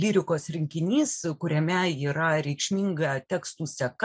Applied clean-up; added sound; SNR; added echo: none; none; none; none.